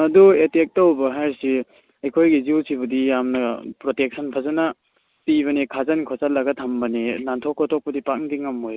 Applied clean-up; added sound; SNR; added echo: none; none; none; none.